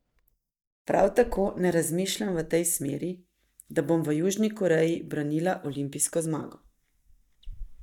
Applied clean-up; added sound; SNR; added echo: neural mask model DeepFilterNet 3.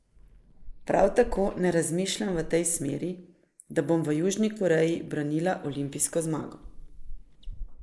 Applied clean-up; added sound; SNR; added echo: neural mask model Resemble Enhance denoiser.